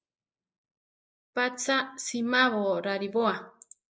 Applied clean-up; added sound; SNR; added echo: neural mask model Resemble Enhance denoiser.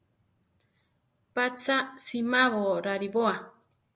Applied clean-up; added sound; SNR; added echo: none; none; none; none.